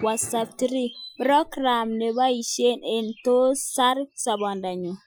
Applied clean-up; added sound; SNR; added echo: classical method Wiener filter.